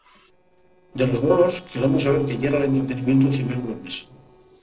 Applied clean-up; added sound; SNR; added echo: neural separator model SepFormer DNS4.